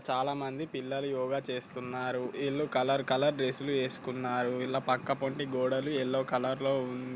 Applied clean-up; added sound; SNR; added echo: none; none; none; none.